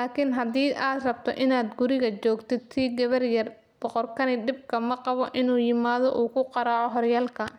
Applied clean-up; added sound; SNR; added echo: none; none; none; none.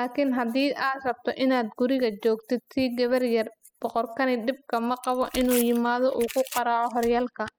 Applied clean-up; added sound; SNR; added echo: classical method spectral subtraction.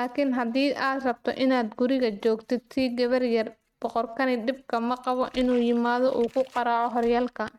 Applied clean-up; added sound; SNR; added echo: neural mask model RNNoise.